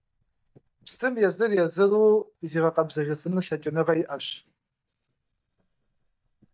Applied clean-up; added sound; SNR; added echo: neural mask model DeepFilterNet 3.